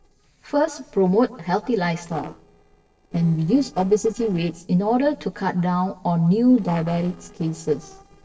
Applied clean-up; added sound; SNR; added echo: neural separator model SepFormer DNS4.